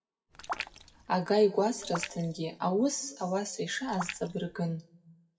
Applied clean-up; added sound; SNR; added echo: classical method WPE with log-MMSE.